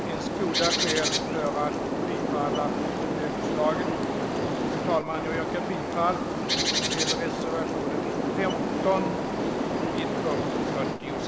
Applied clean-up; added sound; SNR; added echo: none; Bird; -4 dB; none.